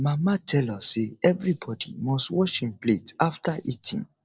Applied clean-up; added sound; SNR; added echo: neural separator model SepFormer DNS4.